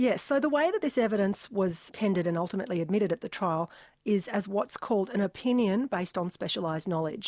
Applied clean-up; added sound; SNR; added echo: none; none; none; none.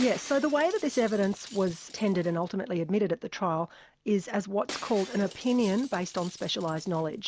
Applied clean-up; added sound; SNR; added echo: none; Shatter; 18 dB; none.